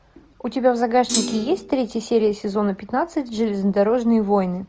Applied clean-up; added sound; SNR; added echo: none; Thump, thud; 6 dB; none.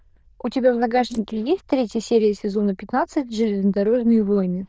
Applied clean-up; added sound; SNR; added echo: neural diffusion model UNIVERSE++.